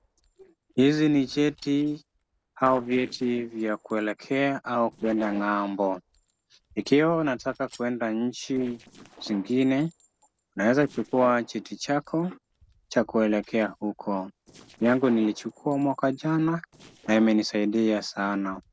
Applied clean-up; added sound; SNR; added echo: neural separator model SepFormer DNS4.